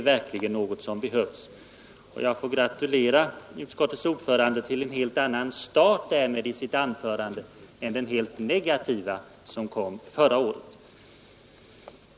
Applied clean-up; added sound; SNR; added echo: none; none; none; none.